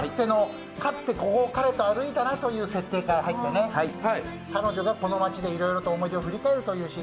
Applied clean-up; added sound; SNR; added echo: none; none; none; none.